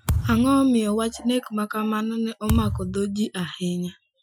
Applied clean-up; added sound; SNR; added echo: classical method Wiener filter.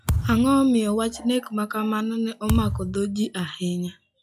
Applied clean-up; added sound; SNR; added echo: classical method log-MMSE.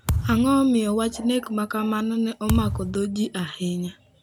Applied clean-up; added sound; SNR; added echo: none; Thump, thud; 7 dB; none.